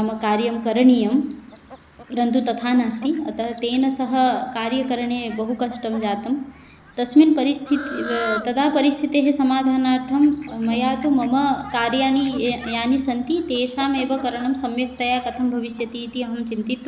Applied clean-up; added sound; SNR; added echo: none; Fowl; 19 dB; none.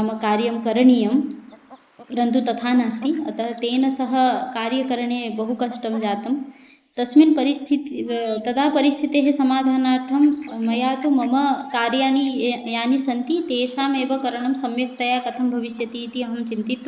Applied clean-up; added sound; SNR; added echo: neural mask model Resemble Enhance denoiser.